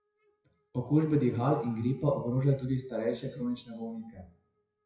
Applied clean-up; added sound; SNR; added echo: classical method WPE with log-MMSE.